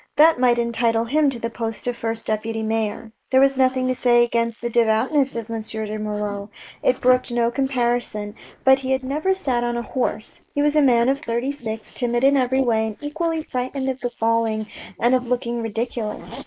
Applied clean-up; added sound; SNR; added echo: neural mask model Resemble Enhance denoiser.